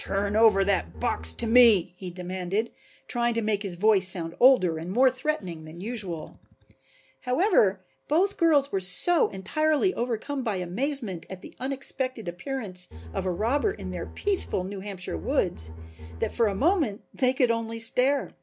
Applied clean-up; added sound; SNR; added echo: none; Bowed string instrument; 13 dB; none.